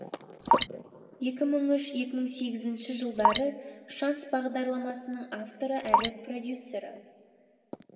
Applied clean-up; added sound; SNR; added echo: none; Drip; -1 dB; reverberation time 2.2 s.